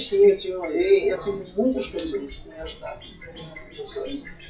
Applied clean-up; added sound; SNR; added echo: classical method WPE with log-MMSE.